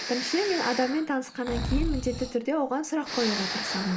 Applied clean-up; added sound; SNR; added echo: none; Breathing; 5 dB; none.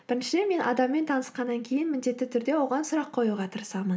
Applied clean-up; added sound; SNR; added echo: none; none; none; none.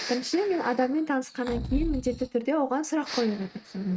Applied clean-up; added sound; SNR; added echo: neural mask model RNNoise.